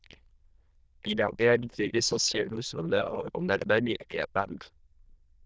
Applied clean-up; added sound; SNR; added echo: neural diffusion model UNIVERSE++.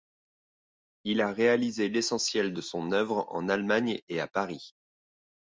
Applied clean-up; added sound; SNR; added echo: none; none; none; none.